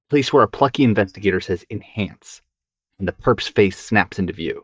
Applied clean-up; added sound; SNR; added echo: neural mask model DeepFilterNet 3.